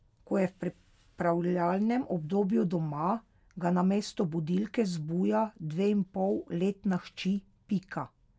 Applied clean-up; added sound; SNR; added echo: none; none; none; none.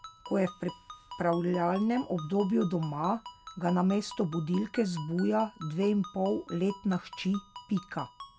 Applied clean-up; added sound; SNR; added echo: none; Ringtone; 17 dB; none.